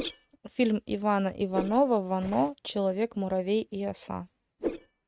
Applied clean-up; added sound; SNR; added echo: neural mask model RNNoise.